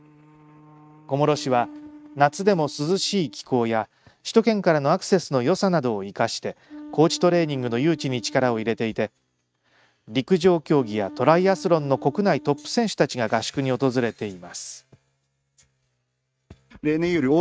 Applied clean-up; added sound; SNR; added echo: neural mask model RNNoise.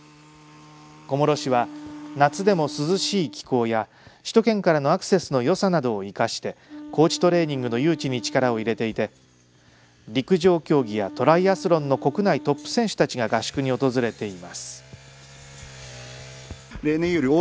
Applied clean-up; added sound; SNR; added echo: none; Wind instrument, woodwind instrument; 17 dB; none.